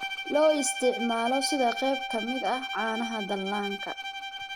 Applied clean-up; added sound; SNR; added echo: none; Bowed string instrument; 6 dB; none.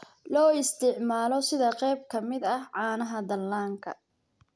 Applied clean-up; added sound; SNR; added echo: none; none; none; none.